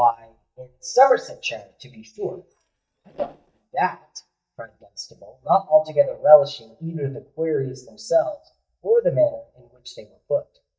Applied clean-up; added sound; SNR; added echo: neural mask model DeepFilterNet 3.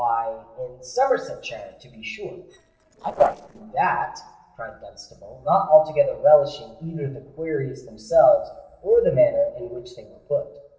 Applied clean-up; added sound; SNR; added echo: neural separator model SepFormer DNS4.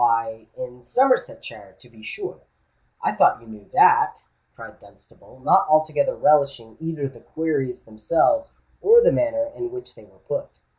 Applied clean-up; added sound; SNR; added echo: none; none; none; none.